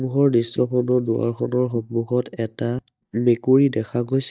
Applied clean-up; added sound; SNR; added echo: neural mask model DeepFilterNet 3.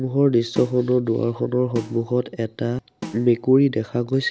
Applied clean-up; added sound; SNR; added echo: none; Snare drum; 18 dB; none.